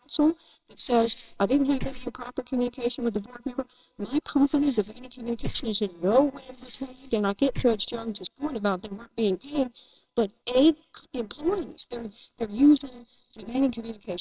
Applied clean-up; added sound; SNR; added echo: neural separator model SepFormer WHAMR!.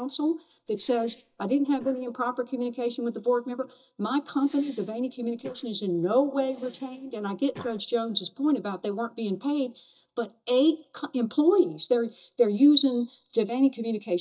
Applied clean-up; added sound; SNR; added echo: neural mask model DeepFilterNet 3.